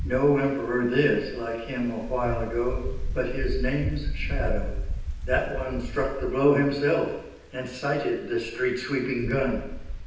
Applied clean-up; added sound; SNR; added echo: none; Wind; 5 dB; reverberation time 0.9 s.